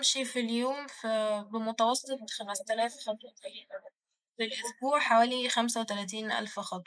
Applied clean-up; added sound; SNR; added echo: neural mask model Resemble Enhance denoiser.